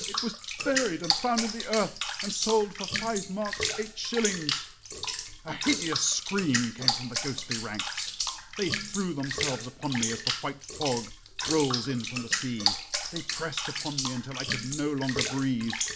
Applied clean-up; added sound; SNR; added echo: none; Bathtub (filling or washing) / Water; 1 dB; none.